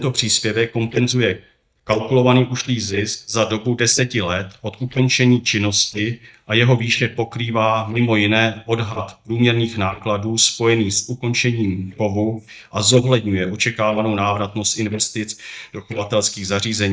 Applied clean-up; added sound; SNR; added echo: neural mask model DeepFilterNet 3.